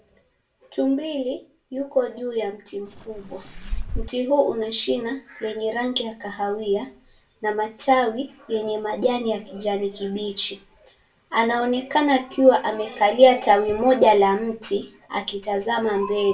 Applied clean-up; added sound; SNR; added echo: none; Fireworks; 6 dB; reverberation time 0.2 s.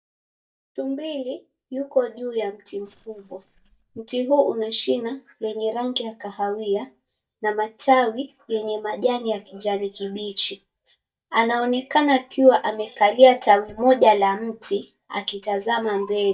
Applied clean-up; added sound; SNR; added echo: neural mask model DeepFilterNet 3.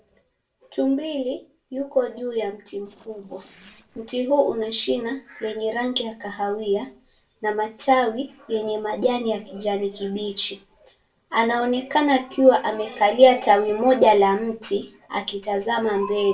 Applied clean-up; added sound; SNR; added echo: neural separator model SepFormer DNS4.